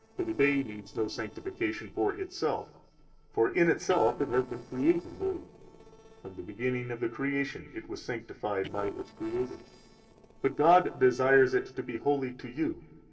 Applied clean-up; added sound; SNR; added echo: neural separator model SepFormer DNS4.